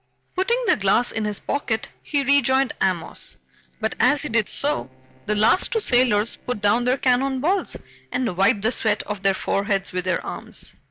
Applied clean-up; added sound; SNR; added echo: neural separator model SepFormer DNS4.